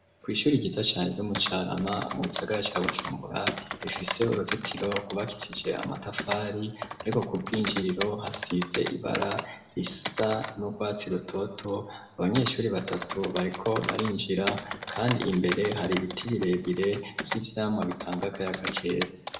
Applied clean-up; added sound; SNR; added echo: none; Computer keyboard; 7 dB; reverberation time 0.9 s.